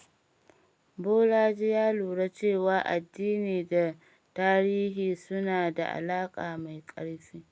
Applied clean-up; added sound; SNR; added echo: none; none; none; none.